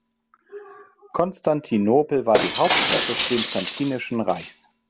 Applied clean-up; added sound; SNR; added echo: none; Shatter; 1 dB; none.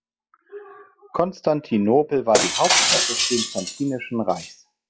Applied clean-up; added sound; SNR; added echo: classical method log-MMSE.